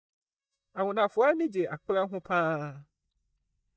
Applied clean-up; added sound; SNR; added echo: neural mask model DeepFilterNet 3.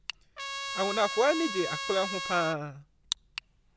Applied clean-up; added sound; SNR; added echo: none; Trumpet; 5 dB; none.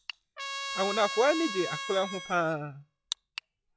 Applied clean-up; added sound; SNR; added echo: classical method log-MMSE.